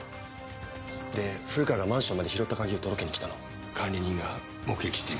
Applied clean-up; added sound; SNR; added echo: none; none; none; none.